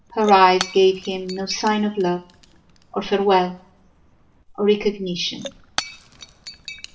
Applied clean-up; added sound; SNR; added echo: none; Shatter / Crushing; 16 dB; reverberation time 0.4 s.